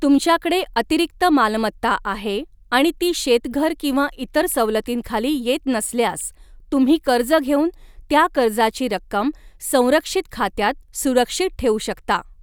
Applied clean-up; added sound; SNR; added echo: none; none; none; none.